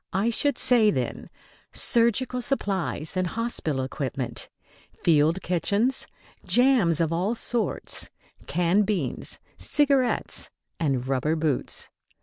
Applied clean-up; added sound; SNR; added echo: none; none; none; none.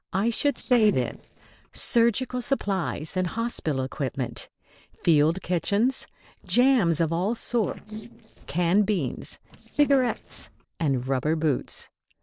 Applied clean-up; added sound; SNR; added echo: neural separator model SepFormer DNS4.